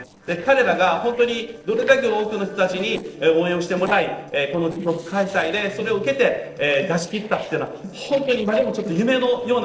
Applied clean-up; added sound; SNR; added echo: neural separator model SepFormer DNS4.